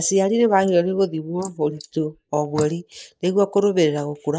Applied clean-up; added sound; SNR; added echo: neural mask model Resemble Enhance denoiser.